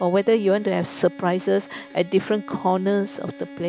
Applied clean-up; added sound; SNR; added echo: none; Bowed string instrument; 19 dB; none.